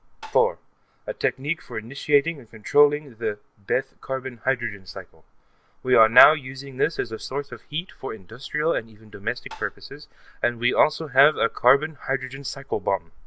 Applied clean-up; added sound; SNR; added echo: none; Tap; 17 dB; none.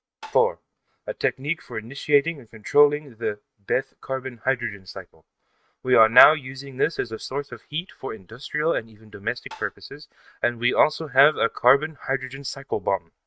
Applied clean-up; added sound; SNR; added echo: neural mask model RNNoise.